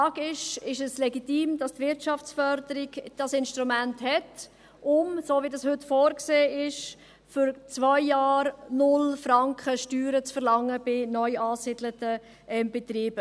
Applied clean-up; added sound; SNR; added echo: none; none; none; none.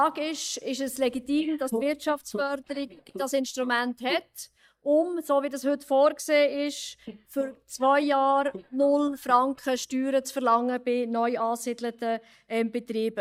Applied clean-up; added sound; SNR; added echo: neural mask model DeepFilterNet 3.